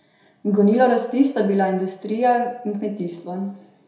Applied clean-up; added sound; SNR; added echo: none; none; none; reverberation time 0.6 s.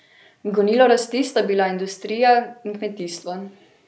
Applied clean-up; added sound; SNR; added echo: none; none; none; none.